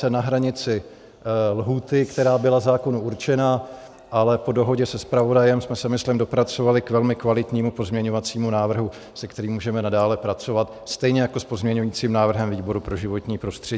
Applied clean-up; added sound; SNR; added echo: none; none; none; none.